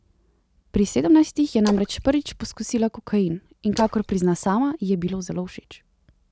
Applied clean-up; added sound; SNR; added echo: none; Splash, splatter; 16 dB; none.